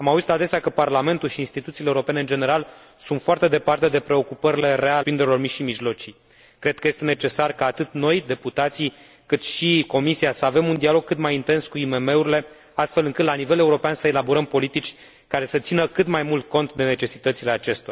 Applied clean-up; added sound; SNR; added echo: none; none; none; none.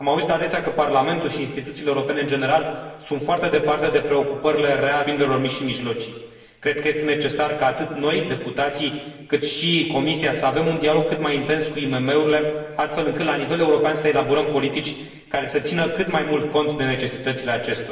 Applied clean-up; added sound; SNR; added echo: none; none; none; reverberation time 1.2 s.